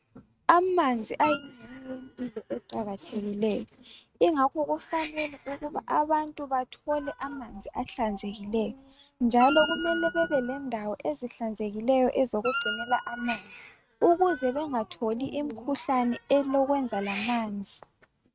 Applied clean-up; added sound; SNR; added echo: neural mask model RNNoise.